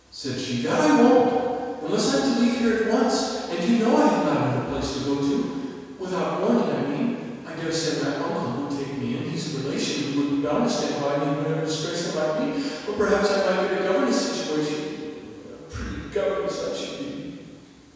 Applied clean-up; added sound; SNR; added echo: none; none; none; reverberation time 1.9 s.